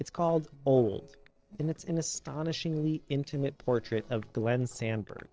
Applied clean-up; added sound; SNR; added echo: neural separator model SepFormer DNS4.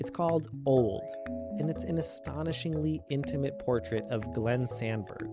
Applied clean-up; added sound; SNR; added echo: none; none; none; none.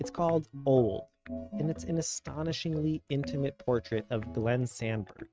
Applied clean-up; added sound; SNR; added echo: neural mask model RNNoise.